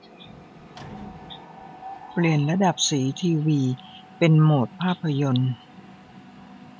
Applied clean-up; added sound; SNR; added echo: none; Mechanisms; 19 dB; none.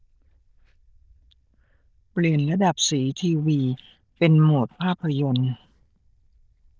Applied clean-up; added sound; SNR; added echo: neural diffusion model UNIVERSE++.